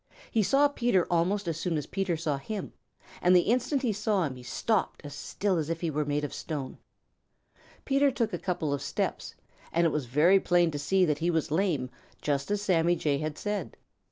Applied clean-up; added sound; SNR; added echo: none; none; none; none.